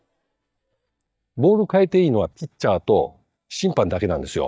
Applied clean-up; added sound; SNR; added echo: neural mask model DeepFilterNet 3.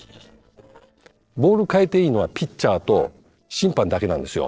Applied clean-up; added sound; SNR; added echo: neural separator model SepFormer DNS4.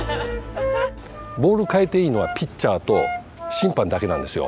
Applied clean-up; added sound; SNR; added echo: none; Wind instrument, woodwind instrument; 8 dB; none.